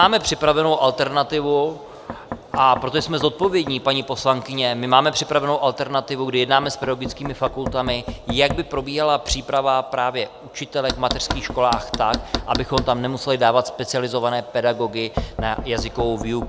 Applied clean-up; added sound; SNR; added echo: none; Knock; 12 dB; none.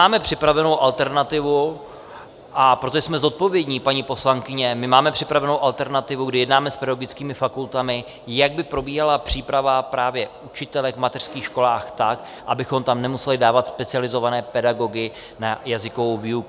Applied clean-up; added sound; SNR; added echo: none; none; none; none.